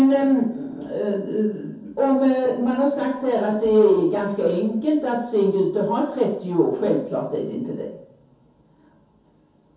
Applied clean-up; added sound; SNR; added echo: none; none; none; reverberation time 0.6 s.